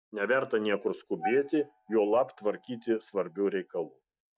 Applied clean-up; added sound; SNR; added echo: neural mask model DeepFilterNet 3.